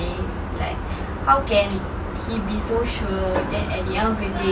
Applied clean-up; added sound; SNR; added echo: none; none; none; none.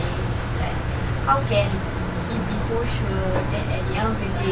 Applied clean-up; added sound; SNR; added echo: none; Engine; 0 dB; none.